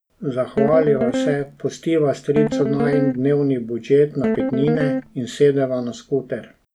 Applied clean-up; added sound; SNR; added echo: none; Guitar; 2 dB; none.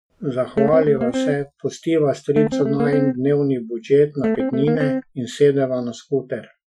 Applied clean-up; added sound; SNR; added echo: classical method Wiener filter.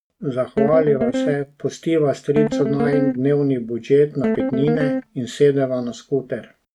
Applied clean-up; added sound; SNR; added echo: neural mask model RNNoise.